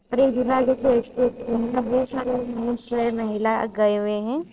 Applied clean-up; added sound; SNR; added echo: neural separator model SepFormer DNS4.